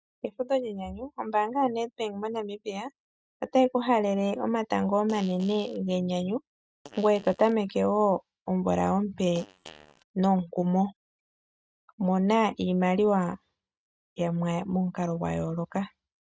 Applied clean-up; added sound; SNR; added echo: neural mask model RNNoise.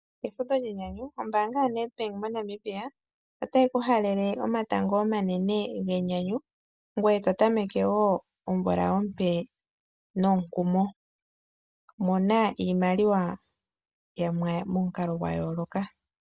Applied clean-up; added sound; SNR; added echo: none; none; none; none.